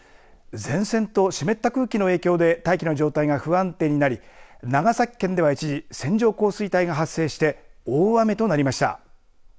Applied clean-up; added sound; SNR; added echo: none; none; none; none.